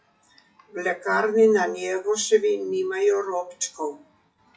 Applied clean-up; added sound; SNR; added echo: classical method WPE with log-MMSE.